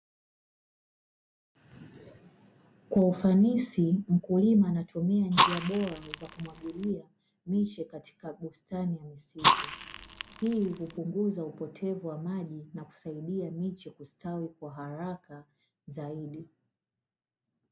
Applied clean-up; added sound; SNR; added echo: none; Fire; -2 dB; none.